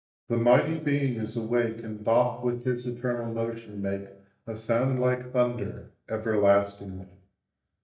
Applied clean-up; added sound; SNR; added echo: neural mask model DeepFilterNet 3.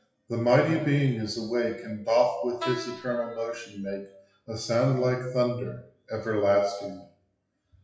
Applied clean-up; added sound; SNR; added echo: classical method WPE with log-MMSE.